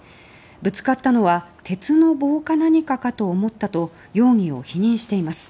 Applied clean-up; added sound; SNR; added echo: none; none; none; none.